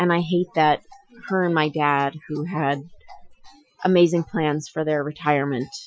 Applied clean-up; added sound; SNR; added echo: classical method Wiener filter.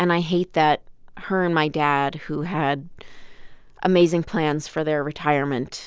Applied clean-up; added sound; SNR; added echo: none; none; none; none.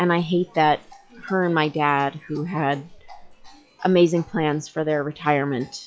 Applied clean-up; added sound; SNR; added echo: classical method log-MMSE.